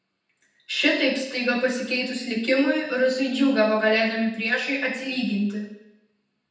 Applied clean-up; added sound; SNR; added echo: none; none; none; reverberation time 0.9 s.